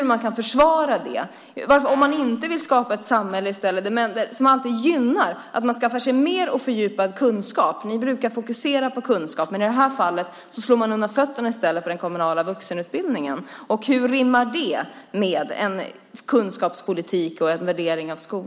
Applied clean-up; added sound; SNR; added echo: none; Brass instrument; 17 dB; none.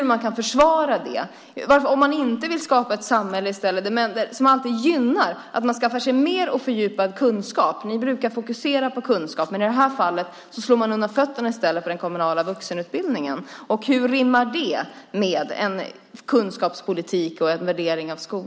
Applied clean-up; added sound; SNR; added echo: none; none; none; none.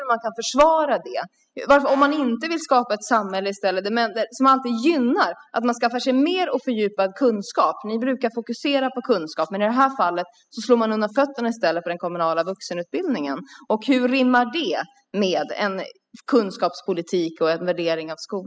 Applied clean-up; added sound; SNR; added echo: classical method spectral subtraction.